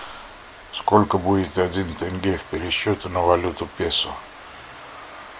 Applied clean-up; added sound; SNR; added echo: none; none; none; none.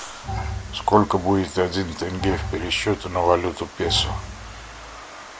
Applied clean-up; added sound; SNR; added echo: none; Bowed string instrument; 8 dB; none.